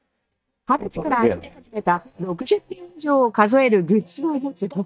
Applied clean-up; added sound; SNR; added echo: neural mask model DeepFilterNet 3.